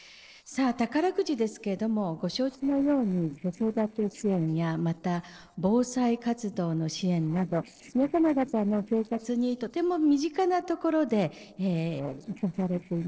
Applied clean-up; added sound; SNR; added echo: neural separator model SepFormer DNS4.